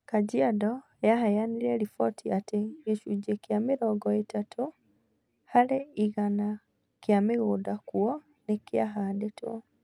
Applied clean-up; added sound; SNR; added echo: none; none; none; none.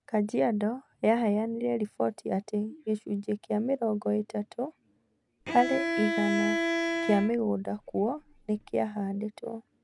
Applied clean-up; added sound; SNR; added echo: none; Bowed string instrument; 2 dB; none.